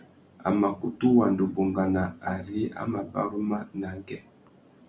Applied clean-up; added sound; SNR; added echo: none; none; none; none.